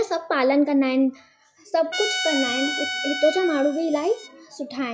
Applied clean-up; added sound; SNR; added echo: classical method log-MMSE.